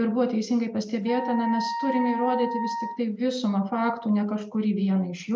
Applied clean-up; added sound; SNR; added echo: none; Wind instrument, woodwind instrument; 7 dB; none.